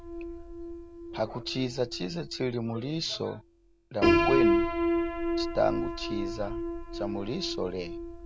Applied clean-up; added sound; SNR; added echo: none; Piano; -3 dB; none.